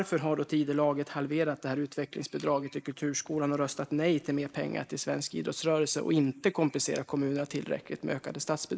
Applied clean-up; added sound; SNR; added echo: neural mask model Resemble Enhance denoiser.